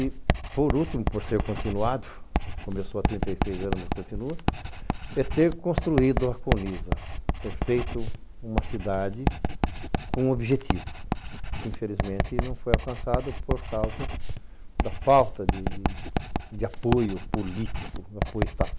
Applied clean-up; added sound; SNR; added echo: none; Writing; 0 dB; none.